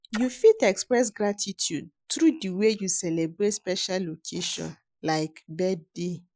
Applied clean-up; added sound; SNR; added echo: neural mask model Resemble Enhance denoiser.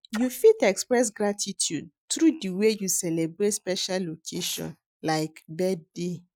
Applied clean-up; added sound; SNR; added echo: neural mask model RNNoise.